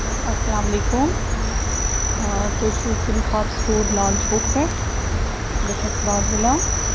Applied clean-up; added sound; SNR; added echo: none; Cricket; -4 dB; none.